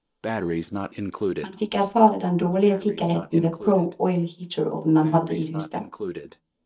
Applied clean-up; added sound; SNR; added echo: neural mask model DeepFilterNet 3.